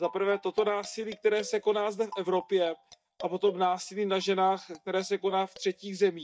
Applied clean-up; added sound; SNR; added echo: neural mask model DeepFilterNet 3.